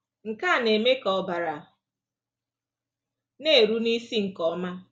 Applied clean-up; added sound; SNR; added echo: none; none; none; none.